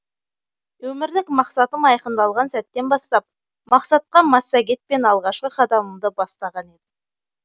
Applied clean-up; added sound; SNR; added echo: none; none; none; none.